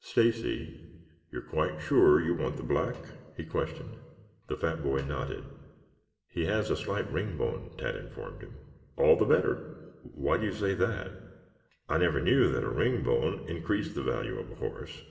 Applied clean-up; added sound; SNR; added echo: none; none; none; reverberation time 1.2 s.